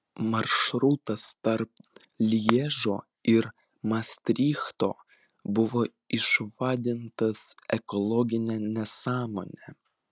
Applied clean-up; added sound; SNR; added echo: none; none; none; none.